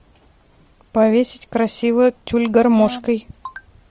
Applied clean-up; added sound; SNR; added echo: none; none; none; none.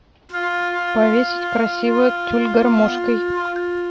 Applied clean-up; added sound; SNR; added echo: none; Wind instrument, woodwind instrument; 3 dB; none.